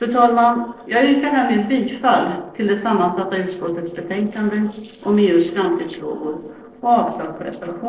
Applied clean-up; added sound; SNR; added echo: neural separator model SepFormer DNS4.